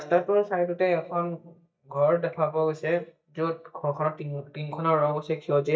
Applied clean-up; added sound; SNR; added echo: neural mask model DeepFilterNet 3.